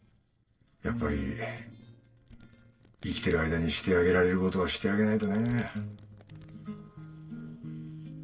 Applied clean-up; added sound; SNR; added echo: neural separator model SepFormer DNS4.